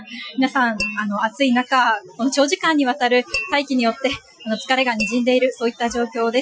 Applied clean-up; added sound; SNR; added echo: classical method Wiener filter.